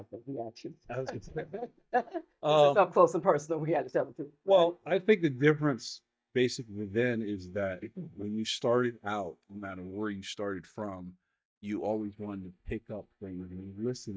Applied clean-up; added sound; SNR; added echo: neural mask model DeepFilterNet 3.